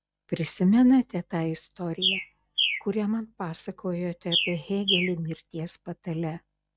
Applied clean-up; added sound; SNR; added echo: neural mask model RNNoise.